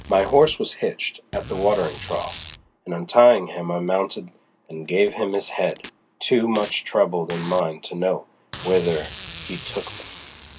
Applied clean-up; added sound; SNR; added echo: none; Packing tape, duct tape; 14 dB; none.